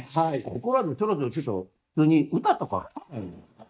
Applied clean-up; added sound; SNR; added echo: neural mask model DeepFilterNet 3.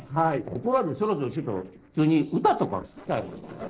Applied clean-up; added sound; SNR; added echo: neural separator model SepFormer DNS4.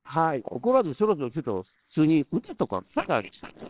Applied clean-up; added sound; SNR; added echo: neural separator model SepFormer WHAMR!.